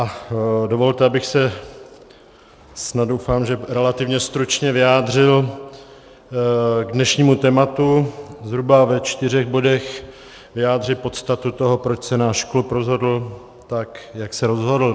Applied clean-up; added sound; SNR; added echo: none; none; none; none.